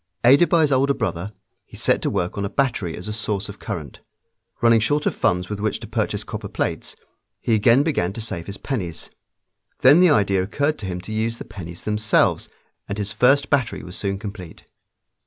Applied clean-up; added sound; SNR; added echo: none; none; none; none.